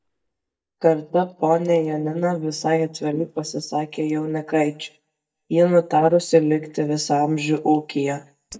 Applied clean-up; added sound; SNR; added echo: neural mask model DeepFilterNet 3.